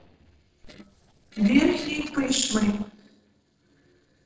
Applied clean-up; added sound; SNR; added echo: neural separator model SepFormer DNS4.